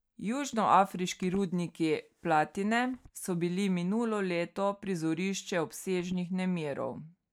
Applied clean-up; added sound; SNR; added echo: neural mask model DeepFilterNet 3.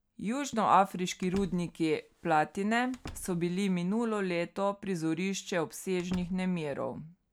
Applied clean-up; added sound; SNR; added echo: none; Slam; 20 dB; none.